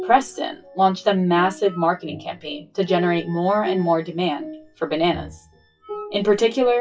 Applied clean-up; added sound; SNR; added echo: classical method WPE with log-MMSE.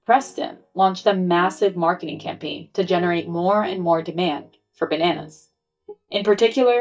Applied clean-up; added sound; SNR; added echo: neural mask model DeepFilterNet 3.